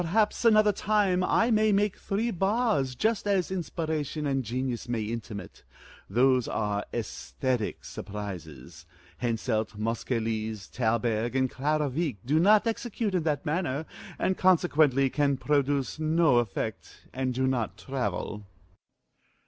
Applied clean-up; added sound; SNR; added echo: none; none; none; none.